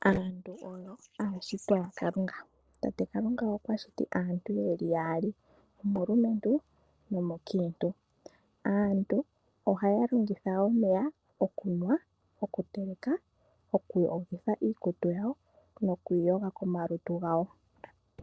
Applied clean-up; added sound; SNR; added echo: neural separator model SepFormer DNS4.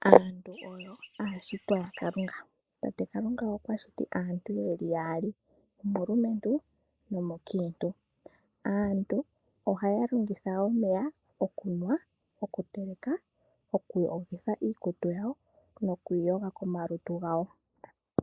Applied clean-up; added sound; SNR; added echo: neural mask model Resemble Enhance denoiser.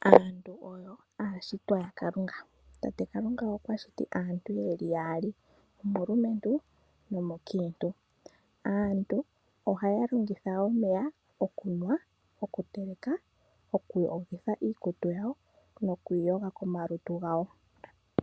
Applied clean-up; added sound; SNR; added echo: none; none; none; none.